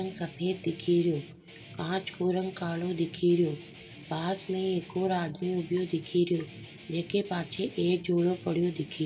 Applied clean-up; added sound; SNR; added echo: none; Guitar; 19 dB; reverberation time 1.9 s.